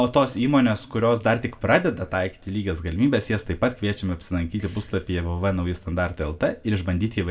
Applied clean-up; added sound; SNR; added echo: none; none; none; reverberation time 0.3 s.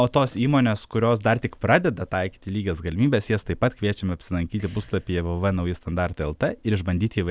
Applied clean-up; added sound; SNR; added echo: none; none; none; none.